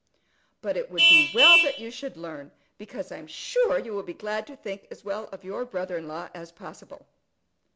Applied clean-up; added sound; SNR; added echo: none; Vehicle horn, car horn, honking; -3 dB; none.